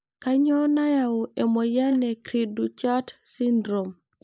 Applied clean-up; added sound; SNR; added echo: neural mask model Resemble Enhance denoiser.